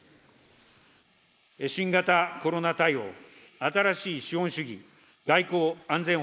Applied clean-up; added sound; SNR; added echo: neural mask model Resemble Enhance denoiser.